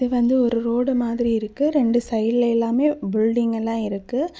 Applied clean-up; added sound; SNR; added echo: none; none; none; none.